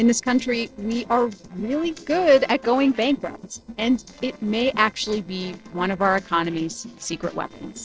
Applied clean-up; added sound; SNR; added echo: neural separator model SepFormer DNS4.